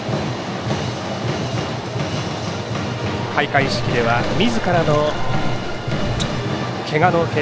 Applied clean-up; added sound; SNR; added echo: none; Water; 4 dB; none.